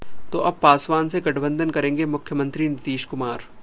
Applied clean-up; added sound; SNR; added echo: none; none; none; none.